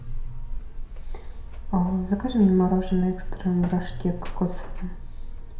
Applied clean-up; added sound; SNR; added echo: none; Buzz; 5 dB; reverberation time 0.6 s.